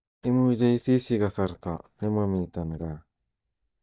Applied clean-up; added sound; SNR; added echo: neural mask model DeepFilterNet 3.